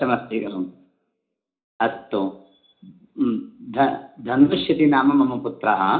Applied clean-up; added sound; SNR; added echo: none; none; none; reverberation time 0.4 s.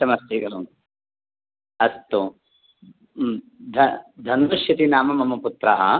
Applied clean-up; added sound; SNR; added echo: none; none; none; none.